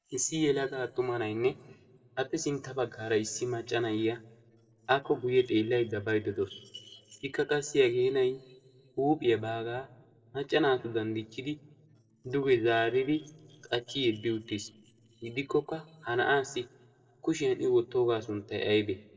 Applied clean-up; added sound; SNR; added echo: neural separator model SepFormer DNS4.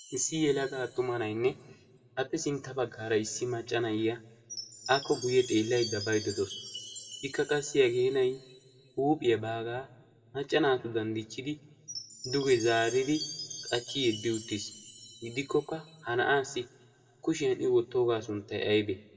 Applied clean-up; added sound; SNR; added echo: none; Chime; 16 dB; reverberation time 2.2 s.